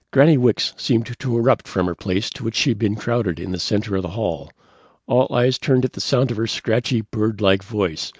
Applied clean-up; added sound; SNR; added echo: none; none; none; none.